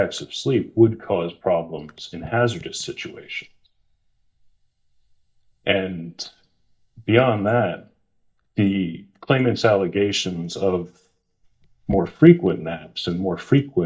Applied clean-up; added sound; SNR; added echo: neural mask model DeepFilterNet 3.